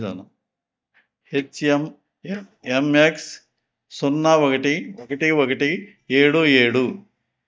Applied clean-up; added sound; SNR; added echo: neural mask model DeepFilterNet 3.